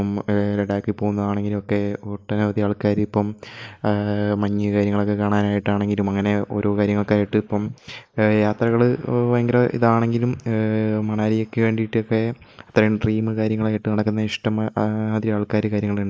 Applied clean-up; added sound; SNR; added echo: neural mask model Resemble Enhance denoiser.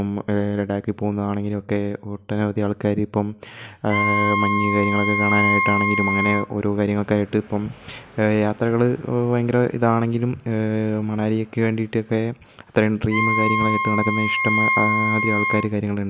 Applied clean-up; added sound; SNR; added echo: none; Wind instrument, woodwind instrument; 1 dB; none.